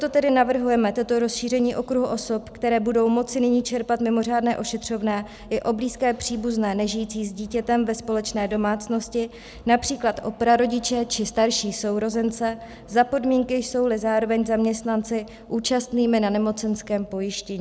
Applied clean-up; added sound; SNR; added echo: none; none; none; none.